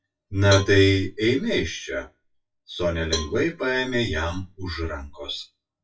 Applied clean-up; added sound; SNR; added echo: classical method WPE with log-MMSE.